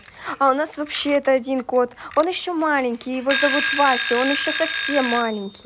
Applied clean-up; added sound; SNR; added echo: none; Alarm / Clock; 3 dB; none.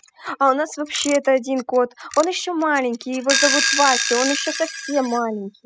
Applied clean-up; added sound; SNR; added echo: classical method spectral subtraction.